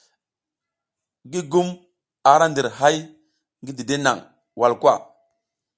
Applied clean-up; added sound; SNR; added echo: none; none; none; none.